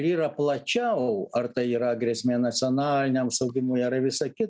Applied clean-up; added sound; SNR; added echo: neural mask model DeepFilterNet 3.